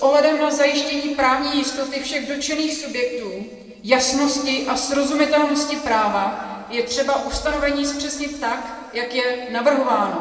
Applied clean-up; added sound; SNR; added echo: neural separator model SepFormer DNS4.